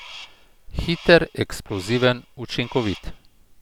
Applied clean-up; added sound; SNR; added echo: none; Crow; 20 dB; none.